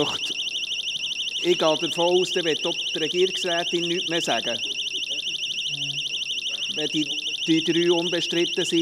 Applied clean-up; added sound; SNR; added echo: none; Siren; 2 dB; none.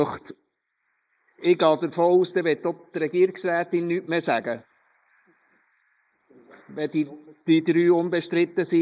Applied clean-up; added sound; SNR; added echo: neural mask model Resemble Enhance denoiser.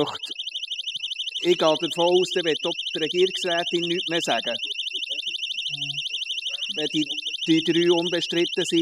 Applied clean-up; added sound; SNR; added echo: classical method spectral subtraction.